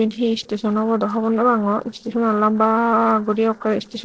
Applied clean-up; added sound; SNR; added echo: neural separator model SepFormer DNS4.